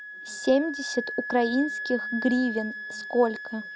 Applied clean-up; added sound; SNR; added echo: none; Wind instrument, woodwind instrument; 8 dB; none.